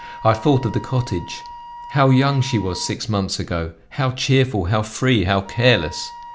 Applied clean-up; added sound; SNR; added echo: none; Wind instrument, woodwind instrument; 18 dB; none.